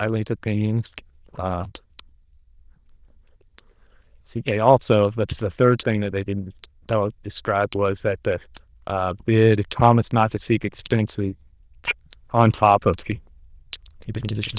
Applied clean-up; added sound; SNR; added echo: neural diffusion model UNIVERSE++.